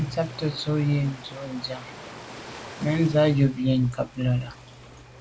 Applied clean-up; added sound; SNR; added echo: none; Ocean; 17 dB; none.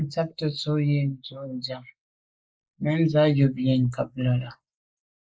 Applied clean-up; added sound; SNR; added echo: neural mask model Resemble Enhance denoiser.